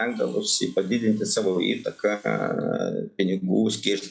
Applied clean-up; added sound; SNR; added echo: classical method log-MMSE.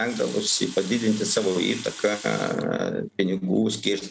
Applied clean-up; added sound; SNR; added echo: none; Water tap, faucet; 16 dB; none.